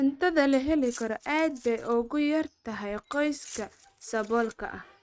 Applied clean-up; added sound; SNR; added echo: neural mask model RNNoise.